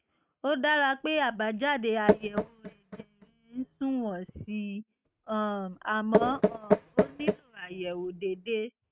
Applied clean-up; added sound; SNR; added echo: neural mask model RNNoise.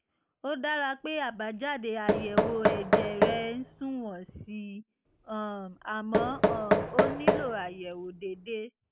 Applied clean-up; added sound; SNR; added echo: none; Knock; -5 dB; none.